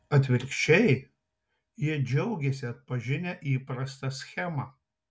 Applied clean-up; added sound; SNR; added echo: none; none; none; none.